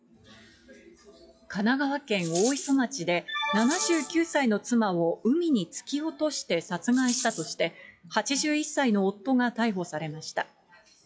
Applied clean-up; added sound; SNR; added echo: classical method log-MMSE.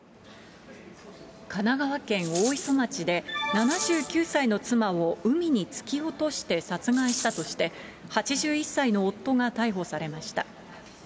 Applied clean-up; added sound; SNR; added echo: none; Rattle; 10 dB; none.